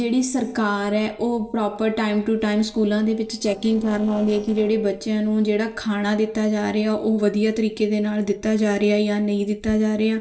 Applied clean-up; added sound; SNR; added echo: neural separator model SepFormer DNS4.